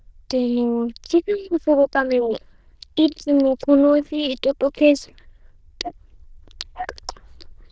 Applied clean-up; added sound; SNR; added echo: neural diffusion model UNIVERSE++.